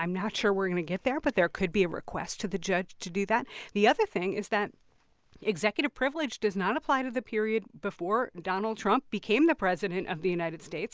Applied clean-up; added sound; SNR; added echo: none; none; none; none.